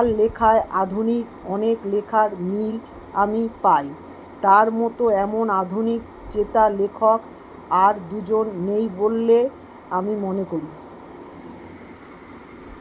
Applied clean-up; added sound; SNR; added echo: none; none; none; none.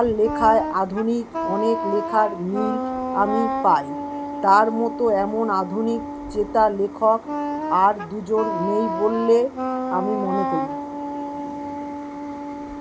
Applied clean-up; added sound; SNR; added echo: none; Wind instrument, woodwind instrument; 6 dB; none.